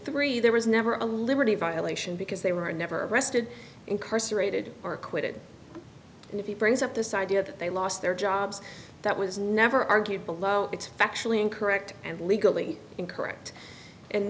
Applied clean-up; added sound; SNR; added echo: none; none; none; none.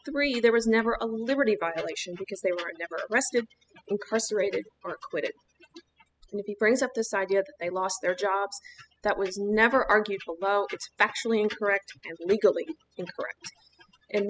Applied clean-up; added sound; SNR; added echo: classical method spectral subtraction.